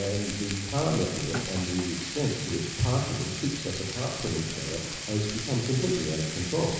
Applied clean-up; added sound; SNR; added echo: none; Frying (food); 6 dB; reverberation time 1.0 s.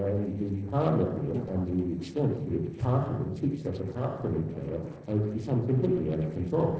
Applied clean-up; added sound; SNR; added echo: neural separator model SepFormer DNS4.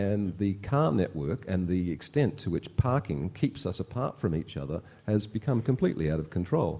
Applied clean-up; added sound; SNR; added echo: none; none; none; none.